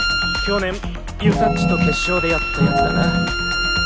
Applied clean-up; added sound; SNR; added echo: none; Organ + Bowed string instrument; -3 dB; none.